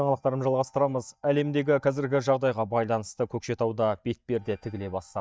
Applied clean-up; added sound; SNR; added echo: neural mask model DeepFilterNet 3.